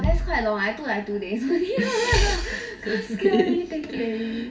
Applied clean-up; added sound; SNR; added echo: none; Bass drum; 5 dB; reverberation time 1.9 s.